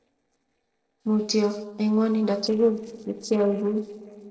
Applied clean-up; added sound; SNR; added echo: neural separator model SepFormer DNS4.